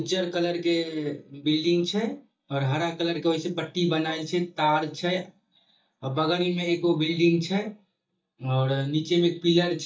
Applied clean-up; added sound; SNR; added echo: neural mask model DeepFilterNet 3.